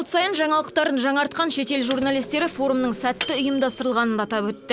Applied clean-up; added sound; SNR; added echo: none; Microwave oven; 13 dB; none.